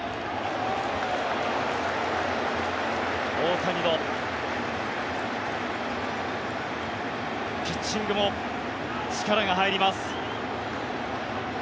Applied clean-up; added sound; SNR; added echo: none; none; none; none.